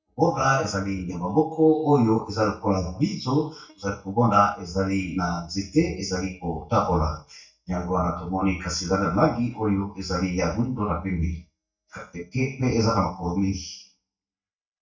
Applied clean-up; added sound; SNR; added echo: neural mask model DeepFilterNet 3.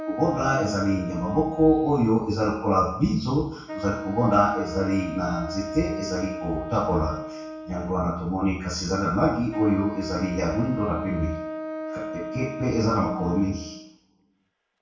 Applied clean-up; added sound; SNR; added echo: none; Wind instrument, woodwind instrument; 10 dB; reverberation time 0.6 s.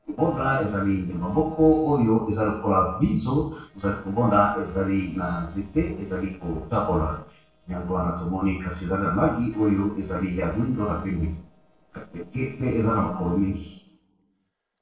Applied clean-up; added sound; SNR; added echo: neural separator model SepFormer DNS4.